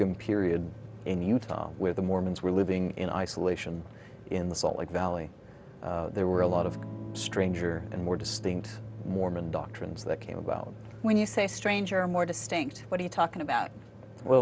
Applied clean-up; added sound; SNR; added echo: none; Electric guitar / Strum; 14 dB; none.